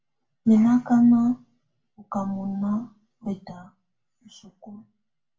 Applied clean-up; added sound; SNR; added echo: none; none; none; reverberation time 0.2 s.